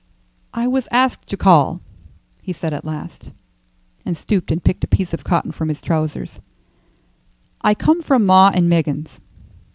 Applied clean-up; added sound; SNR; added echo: none; none; none; none.